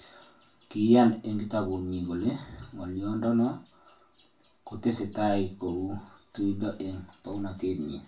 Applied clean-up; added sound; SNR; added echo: none; none; none; reverberation time 0.3 s.